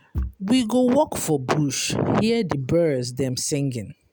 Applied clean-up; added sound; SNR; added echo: none; Bass drum / Thump, thud; 16 dB; none.